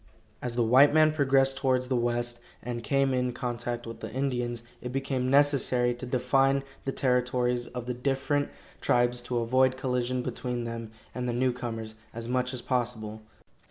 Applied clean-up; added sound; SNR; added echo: none; none; none; none.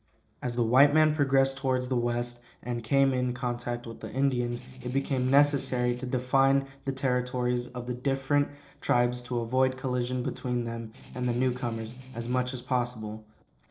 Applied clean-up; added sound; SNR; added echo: neural separator model SepFormer DNS4.